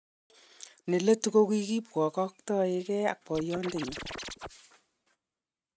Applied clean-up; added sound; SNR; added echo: neural mask model RNNoise.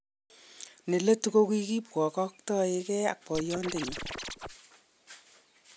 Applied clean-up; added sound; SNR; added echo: none; Scratching (performance technique); 8 dB; none.